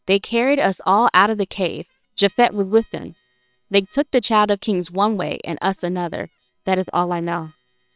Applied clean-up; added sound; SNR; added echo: neural separator model SepFormer WHAMR!.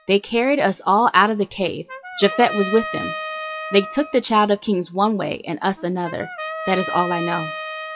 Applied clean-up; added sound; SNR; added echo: classical method WPE with log-MMSE.